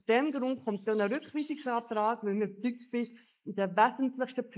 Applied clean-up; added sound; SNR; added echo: neural mask model Resemble Enhance denoiser.